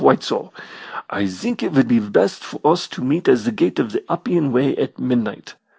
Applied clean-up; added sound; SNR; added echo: none; none; none; none.